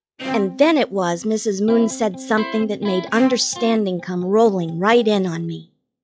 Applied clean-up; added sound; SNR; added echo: classical method log-MMSE.